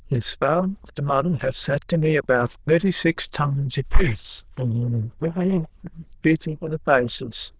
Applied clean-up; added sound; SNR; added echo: neural diffusion model UNIVERSE++.